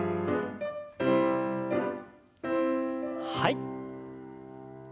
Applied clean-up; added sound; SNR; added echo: none; none; none; none.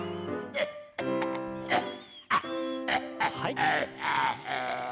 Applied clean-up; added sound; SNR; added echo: none; Cough; -4 dB; none.